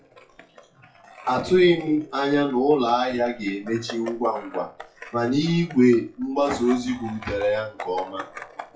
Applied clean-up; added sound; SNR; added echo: classical method WPE with log-MMSE.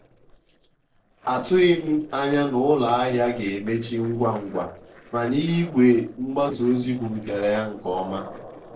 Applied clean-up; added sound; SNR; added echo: neural separator model SepFormer DNS4.